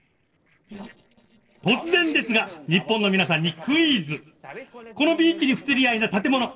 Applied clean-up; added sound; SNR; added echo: neural separator model SepFormer DNS4.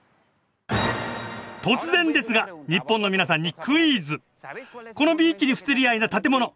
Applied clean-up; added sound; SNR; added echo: none; none; none; none.